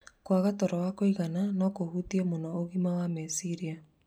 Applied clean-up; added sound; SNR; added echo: none; none; none; none.